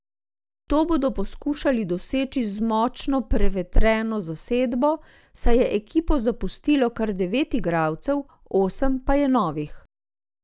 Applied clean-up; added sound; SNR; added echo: none; none; none; none.